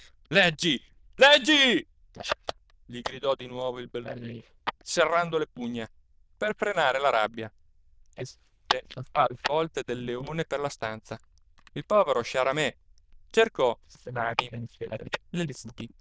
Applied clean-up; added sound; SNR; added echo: neural diffusion model UNIVERSE++.